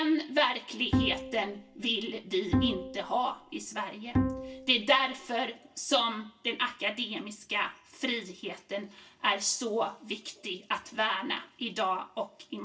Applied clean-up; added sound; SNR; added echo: none; Bowed string instrument; 2 dB; reverberation time 0.2 s.